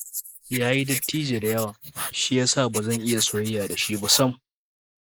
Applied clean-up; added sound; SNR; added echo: neural mask model Resemble Enhance denoiser.